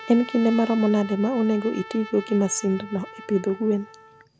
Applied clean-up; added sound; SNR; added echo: none; Trumpet; 17 dB; none.